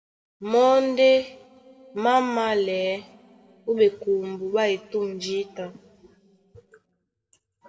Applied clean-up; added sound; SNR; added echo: none; none; none; reverberation time 1.9 s.